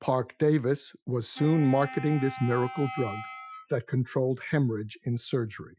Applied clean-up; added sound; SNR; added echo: classical method Wiener filter.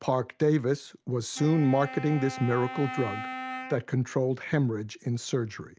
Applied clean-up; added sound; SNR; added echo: none; Wind instrument, woodwind instrument; 12 dB; none.